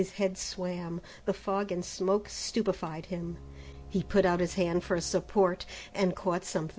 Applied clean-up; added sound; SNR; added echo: none; Bowed string instrument; 18 dB; none.